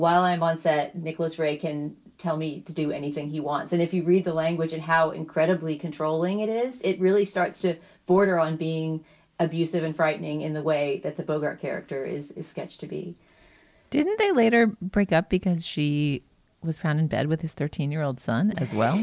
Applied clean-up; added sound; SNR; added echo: none; none; none; none.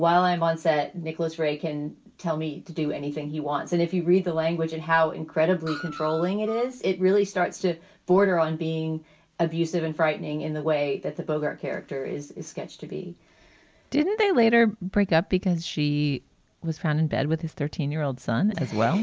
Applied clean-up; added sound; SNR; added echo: none; Screech; 14 dB; none.